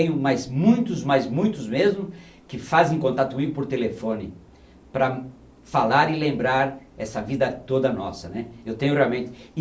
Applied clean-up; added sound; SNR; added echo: none; none; none; none.